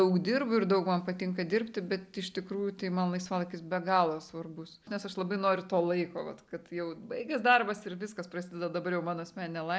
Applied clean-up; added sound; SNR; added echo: none; none; none; none.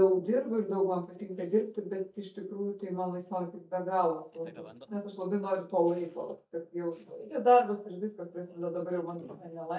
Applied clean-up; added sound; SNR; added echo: neural mask model DeepFilterNet 3.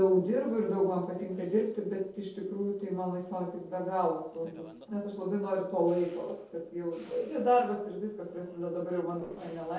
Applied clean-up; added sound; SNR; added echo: neural separator model SepFormer DNS4.